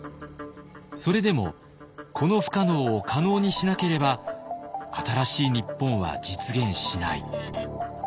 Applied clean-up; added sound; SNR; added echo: none; Wood; 18 dB; none.